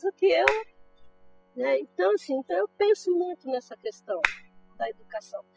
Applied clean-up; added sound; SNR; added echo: classical method spectral subtraction.